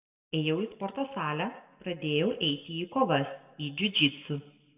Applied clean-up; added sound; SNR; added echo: none; none; none; reverberation time 1.0 s.